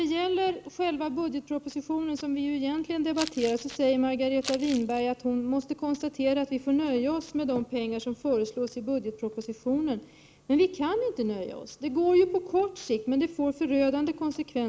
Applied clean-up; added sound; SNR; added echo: none; Crumpling, crinkling; 12 dB; none.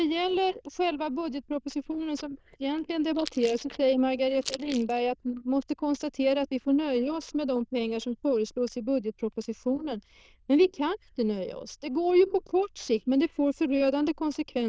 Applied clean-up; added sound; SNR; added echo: neural diffusion model UNIVERSE++.